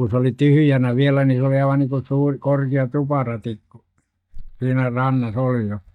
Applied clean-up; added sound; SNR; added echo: neural mask model DeepFilterNet 3.